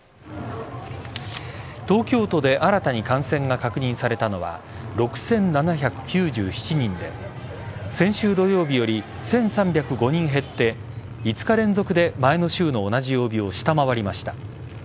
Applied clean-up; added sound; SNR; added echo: none; Truck; 13 dB; none.